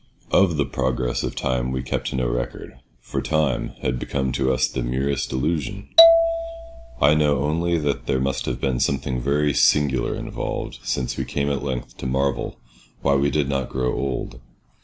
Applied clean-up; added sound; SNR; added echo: none; Marimba, xylophone; -2 dB; none.